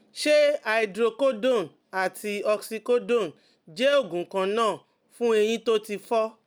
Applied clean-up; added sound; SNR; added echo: none; none; none; none.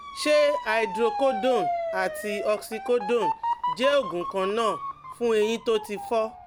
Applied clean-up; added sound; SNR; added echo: none; Motor vehicle (road) / Siren; 6 dB; none.